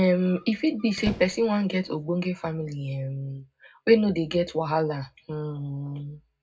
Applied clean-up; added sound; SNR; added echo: none; Squeak; 17 dB; reverberation time 0.3 s.